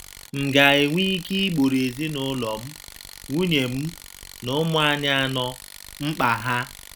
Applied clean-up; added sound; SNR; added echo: none; Tools; 18 dB; none.